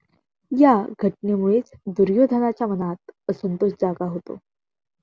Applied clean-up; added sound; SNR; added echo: none; none; none; none.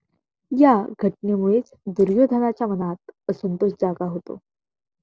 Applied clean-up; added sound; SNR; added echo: neural separator model SepFormer DNS4.